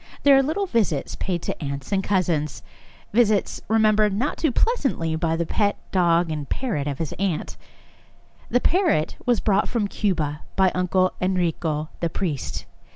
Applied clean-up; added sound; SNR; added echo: none; none; none; none.